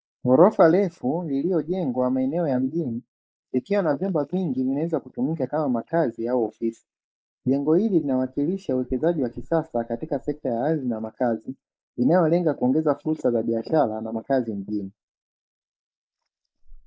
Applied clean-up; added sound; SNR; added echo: neural mask model Resemble Enhance denoiser.